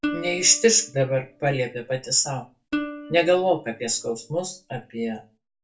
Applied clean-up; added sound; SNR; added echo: none; Plucked string instrument; 12 dB; reverberation time 0.2 s.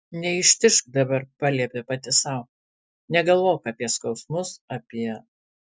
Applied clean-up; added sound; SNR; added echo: none; none; none; none.